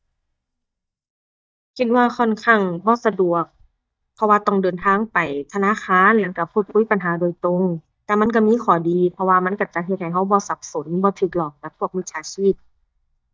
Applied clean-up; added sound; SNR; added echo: neural mask model DeepFilterNet 3.